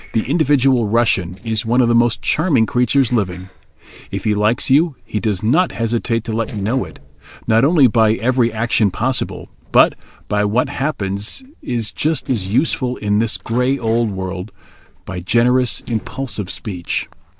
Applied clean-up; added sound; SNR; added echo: neural separator model SepFormer DNS4.